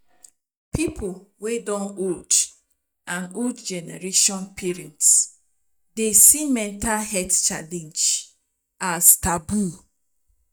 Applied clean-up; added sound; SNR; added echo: neural mask model DeepFilterNet 3.